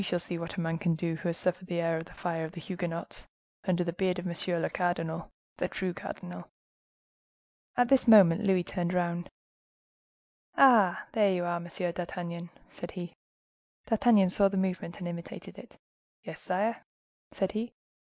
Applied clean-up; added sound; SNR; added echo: none; none; none; none.